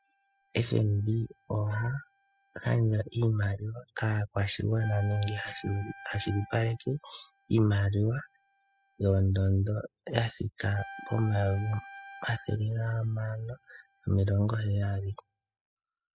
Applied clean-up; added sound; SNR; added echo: classical method spectral subtraction.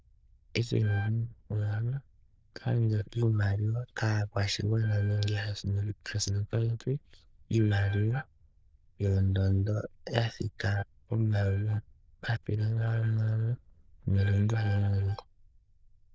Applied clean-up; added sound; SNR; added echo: neural diffusion model UNIVERSE++.